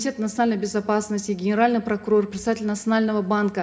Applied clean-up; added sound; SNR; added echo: none; none; none; reverberation time 0.3 s.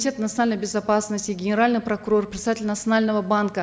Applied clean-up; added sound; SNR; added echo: none; none; none; none.